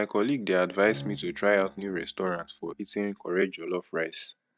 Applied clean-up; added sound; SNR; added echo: neural mask model DeepFilterNet 3.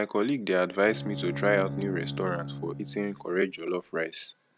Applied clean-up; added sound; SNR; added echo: none; Bowed string instrument; 9 dB; none.